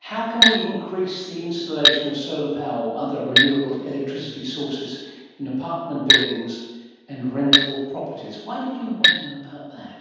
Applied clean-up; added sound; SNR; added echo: none; Glass; -3 dB; reverberation time 1.2 s.